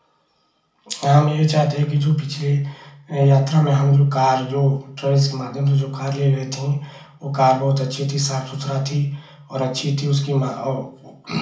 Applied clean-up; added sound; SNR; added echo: none; none; none; reverberation time 0.4 s.